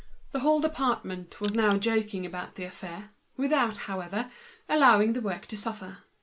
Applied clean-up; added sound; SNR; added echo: none; Crushing; 18 dB; none.